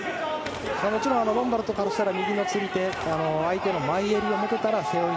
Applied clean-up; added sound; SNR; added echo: none; Typewriter; 19 dB; none.